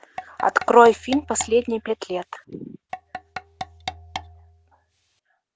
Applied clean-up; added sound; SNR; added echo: none; Tap / Percussion; 14 dB; none.